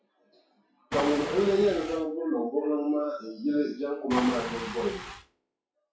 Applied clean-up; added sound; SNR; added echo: classical method WPE with log-MMSE.